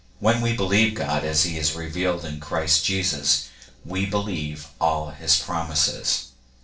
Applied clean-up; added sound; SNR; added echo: none; none; none; reverberation time 0.3 s.